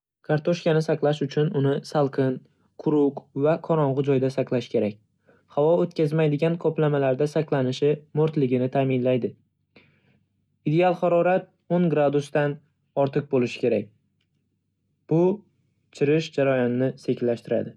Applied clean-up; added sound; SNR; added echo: none; none; none; none.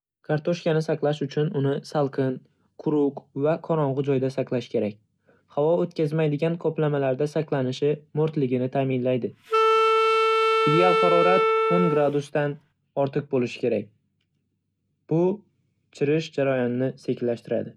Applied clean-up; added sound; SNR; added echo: none; Wind instrument, woodwind instrument; -4 dB; none.